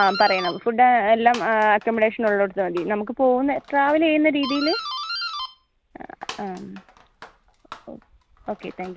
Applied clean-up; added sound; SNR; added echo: none; Doorbell; 13 dB; none.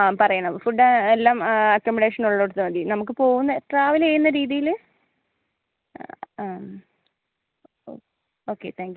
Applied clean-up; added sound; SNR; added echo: none; none; none; none.